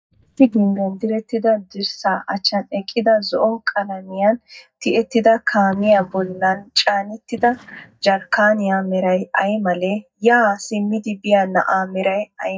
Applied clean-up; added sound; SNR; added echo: neural mask model DeepFilterNet 3.